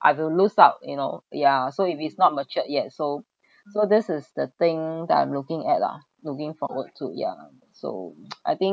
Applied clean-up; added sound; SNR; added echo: none; none; none; none.